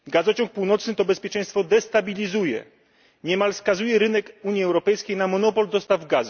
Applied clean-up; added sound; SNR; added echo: none; none; none; none.